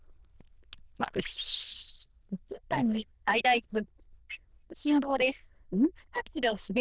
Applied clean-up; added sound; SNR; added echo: neural diffusion model UNIVERSE++.